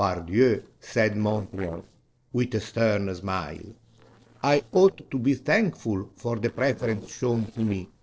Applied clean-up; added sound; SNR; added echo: neural separator model SepFormer DNS4.